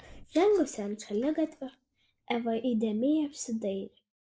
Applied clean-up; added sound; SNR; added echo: neural mask model Resemble Enhance denoiser.